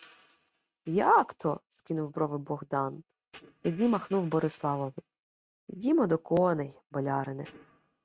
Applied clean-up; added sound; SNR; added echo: neural mask model RNNoise.